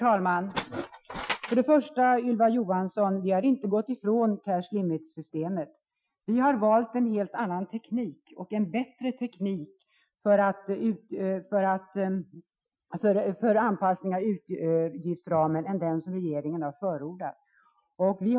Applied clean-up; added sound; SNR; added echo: classical method Wiener filter.